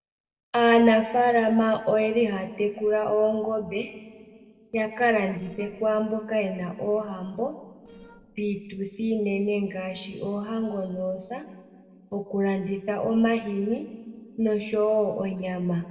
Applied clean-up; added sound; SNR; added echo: neural separator model SepFormer DNS4.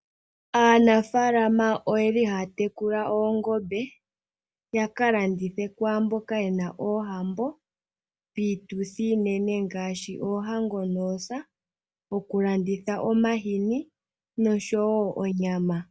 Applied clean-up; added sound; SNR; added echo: none; none; none; none.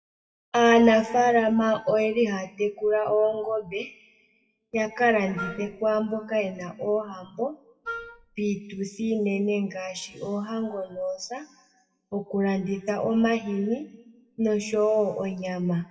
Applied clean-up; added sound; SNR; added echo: classical method WPE with log-MMSE.